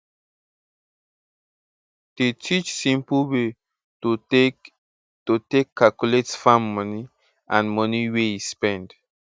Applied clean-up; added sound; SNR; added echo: none; none; none; none.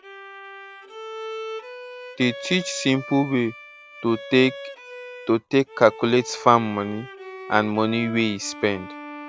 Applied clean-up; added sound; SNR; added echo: none; Bowed string instrument; 14 dB; none.